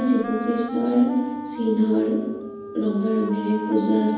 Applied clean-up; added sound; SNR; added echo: none; Wind instrument, woodwind instrument; 10 dB; reverberation time 1.1 s.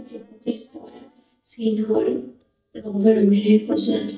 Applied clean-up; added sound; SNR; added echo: neural mask model DeepFilterNet 3.